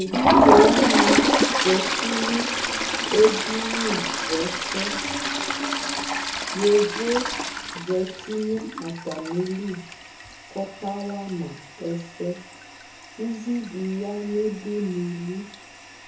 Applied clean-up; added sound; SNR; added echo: none; Toilet flush; -2 dB; reverberation time 0.5 s.